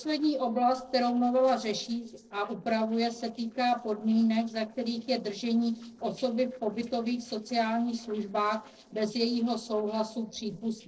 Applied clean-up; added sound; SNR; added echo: neural separator model SepFormer DNS4.